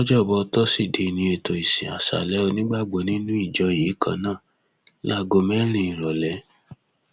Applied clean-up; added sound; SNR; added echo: none; none; none; none.